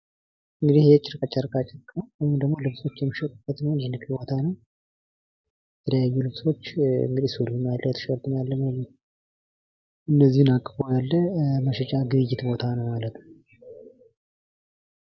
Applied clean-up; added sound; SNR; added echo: none; none; none; none.